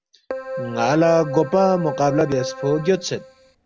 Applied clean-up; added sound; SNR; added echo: none; Keyboard (musical); 9 dB; none.